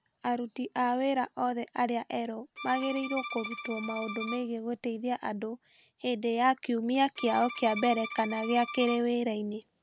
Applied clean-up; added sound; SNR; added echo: none; Bowed string instrument; 10 dB; none.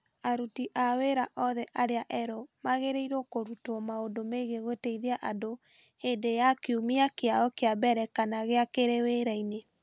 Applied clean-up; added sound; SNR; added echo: none; none; none; none.